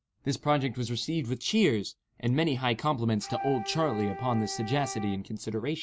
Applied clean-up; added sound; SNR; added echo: none; Wind instrument, woodwind instrument; 11 dB; none.